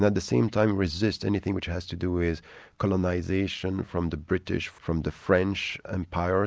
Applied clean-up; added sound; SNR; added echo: none; none; none; none.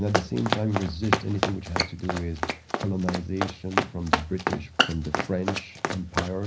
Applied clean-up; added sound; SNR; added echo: none; Run; -1 dB; reverberation time 0.5 s.